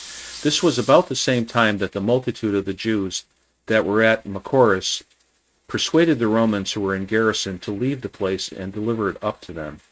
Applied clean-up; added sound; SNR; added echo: neural mask model RNNoise.